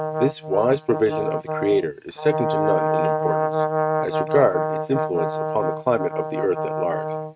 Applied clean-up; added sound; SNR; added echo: neural mask model RNNoise.